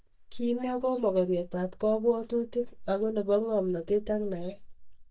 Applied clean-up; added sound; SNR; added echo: neural mask model DeepFilterNet 3.